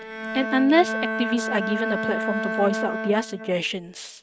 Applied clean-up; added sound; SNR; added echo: neural mask model RNNoise.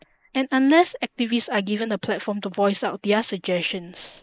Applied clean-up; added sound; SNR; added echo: neural mask model Resemble Enhance denoiser.